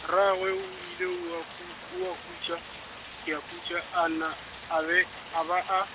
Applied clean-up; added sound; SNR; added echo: none; Rain; 13 dB; none.